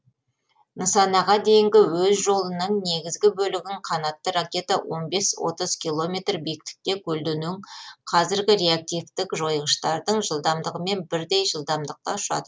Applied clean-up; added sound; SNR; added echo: none; none; none; none.